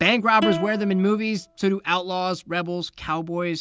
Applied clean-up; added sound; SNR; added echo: none; Plucked string instrument; 11 dB; none.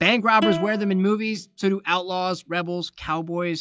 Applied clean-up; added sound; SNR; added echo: classical method log-MMSE.